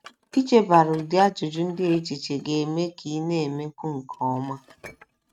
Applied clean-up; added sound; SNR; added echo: neural mask model RNNoise.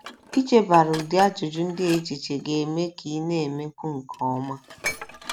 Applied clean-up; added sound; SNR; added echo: none; Dishes, pots, and pans; 15 dB; none.